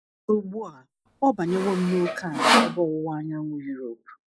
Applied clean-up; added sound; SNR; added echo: classical method log-MMSE.